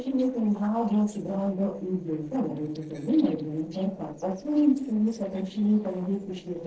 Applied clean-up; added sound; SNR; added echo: neural separator model SepFormer DNS4.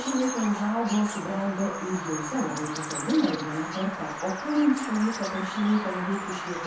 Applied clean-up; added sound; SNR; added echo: none; Bird vocalization, bird call, bird song; 7 dB; reverberation time 0.6 s.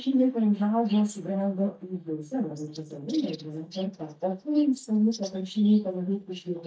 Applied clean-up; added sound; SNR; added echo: neural mask model DeepFilterNet 3.